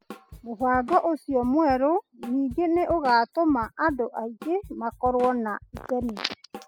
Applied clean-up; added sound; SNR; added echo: classical method spectral subtraction.